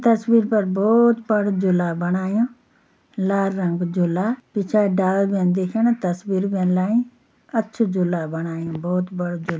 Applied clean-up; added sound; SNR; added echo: none; none; none; none.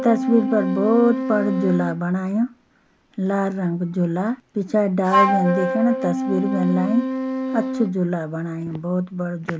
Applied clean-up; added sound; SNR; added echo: none; Wind instrument, woodwind instrument; 4 dB; none.